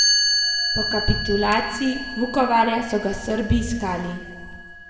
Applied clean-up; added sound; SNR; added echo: none; Chime; 2 dB; reverberation time 1.5 s.